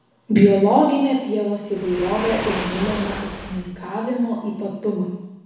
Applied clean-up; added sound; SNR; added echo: none; Waves, surf; 13 dB; reverberation time 1.0 s.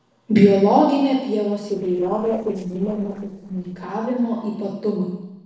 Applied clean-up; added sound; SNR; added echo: neural separator model SepFormer DNS4.